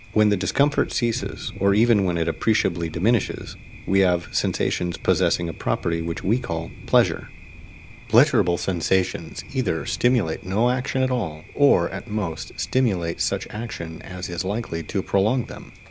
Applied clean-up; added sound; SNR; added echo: none; Thunder; 17 dB; none.